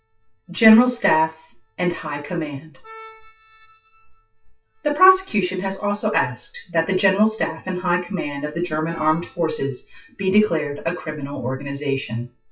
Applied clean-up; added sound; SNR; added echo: classical method WPE with log-MMSE.